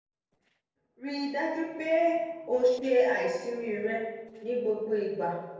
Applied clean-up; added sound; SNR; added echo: neural separator model SepFormer DNS4.